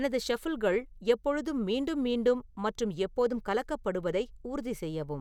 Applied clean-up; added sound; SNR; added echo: none; none; none; none.